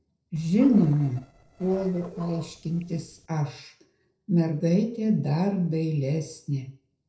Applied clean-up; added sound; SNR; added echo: neural separator model SepFormer DNS4.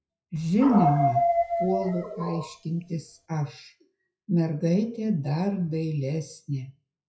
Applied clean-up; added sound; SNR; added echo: classical method WPE with log-MMSE.